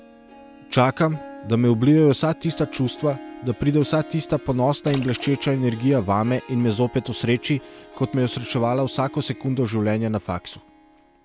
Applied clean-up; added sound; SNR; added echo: none; Splash, splatter + Harp; 18 dB; none.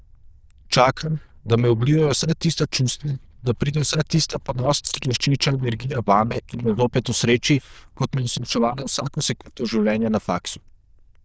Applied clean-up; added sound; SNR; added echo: neural diffusion model UNIVERSE++.